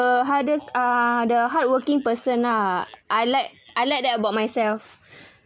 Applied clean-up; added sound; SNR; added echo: none; none; none; none.